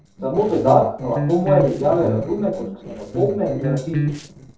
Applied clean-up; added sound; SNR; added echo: neural separator model SepFormer DNS4.